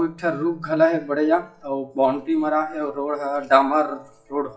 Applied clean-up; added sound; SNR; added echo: classical method WPE with log-MMSE.